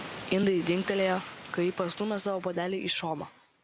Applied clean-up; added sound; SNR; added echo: none; Liquid; 19 dB; none.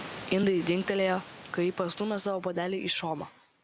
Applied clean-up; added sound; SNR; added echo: none; none; none; none.